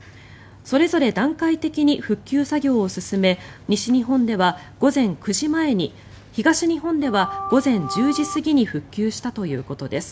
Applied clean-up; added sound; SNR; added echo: none; Organ; 9 dB; none.